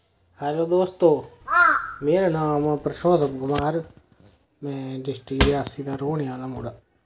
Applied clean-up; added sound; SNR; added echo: none; Cupboard open or close / Drawer open or close + Crow; 1 dB; none.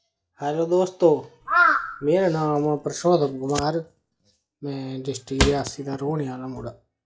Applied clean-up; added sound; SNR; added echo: classical method log-MMSE.